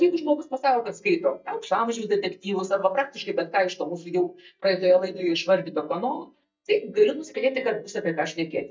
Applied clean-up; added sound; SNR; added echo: neural mask model DeepFilterNet 3.